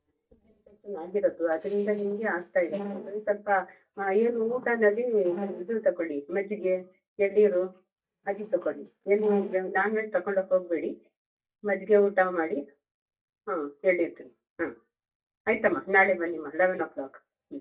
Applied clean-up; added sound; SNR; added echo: neural mask model DeepFilterNet 3.